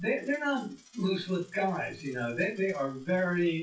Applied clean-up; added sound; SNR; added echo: classical method WPE with log-MMSE.